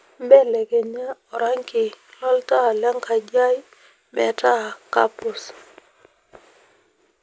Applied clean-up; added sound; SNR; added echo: none; none; none; none.